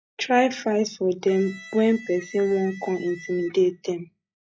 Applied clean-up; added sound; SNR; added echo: classical method log-MMSE.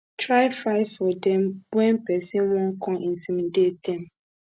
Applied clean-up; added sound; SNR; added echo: none; none; none; none.